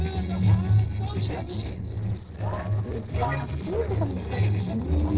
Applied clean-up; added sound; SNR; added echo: neural separator model SepFormer DNS4.